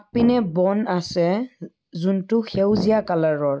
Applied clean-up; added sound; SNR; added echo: none; Brass instrument; 12 dB; none.